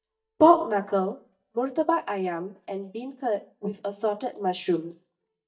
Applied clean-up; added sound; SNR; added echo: neural mask model DeepFilterNet 3.